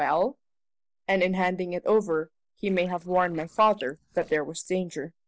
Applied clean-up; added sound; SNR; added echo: neural separator model SepFormer DNS4.